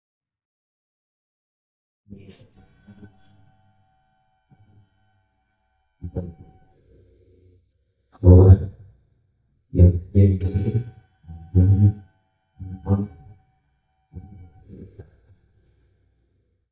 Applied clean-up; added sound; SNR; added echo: neural mask model DeepFilterNet 3.